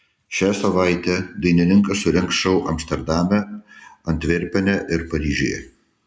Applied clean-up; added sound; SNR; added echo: none; none; none; none.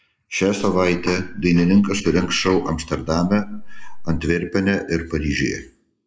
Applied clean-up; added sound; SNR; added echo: neural mask model Resemble Enhance denoiser.